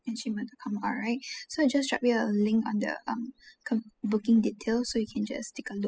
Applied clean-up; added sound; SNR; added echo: classical method spectral subtraction.